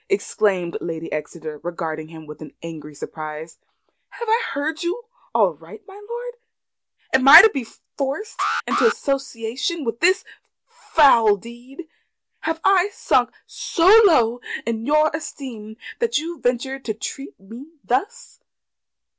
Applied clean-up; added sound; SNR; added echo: none; Alarm; 5 dB; none.